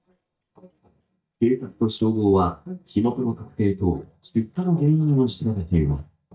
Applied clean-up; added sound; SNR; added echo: neural mask model DeepFilterNet 3.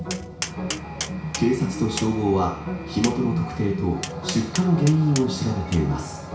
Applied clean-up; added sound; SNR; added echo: none; Tap; 14 dB; reverberation time 0.6 s.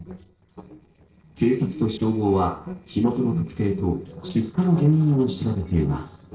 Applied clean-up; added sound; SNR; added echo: neural separator model SepFormer DNS4.